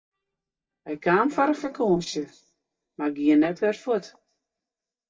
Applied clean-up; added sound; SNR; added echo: neural mask model DeepFilterNet 3.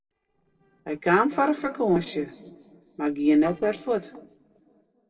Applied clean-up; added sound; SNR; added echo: neural separator model SepFormer DNS4.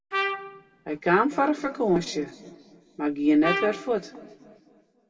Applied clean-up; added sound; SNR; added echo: none; Trumpet; 6 dB; reverberation time 1.8 s.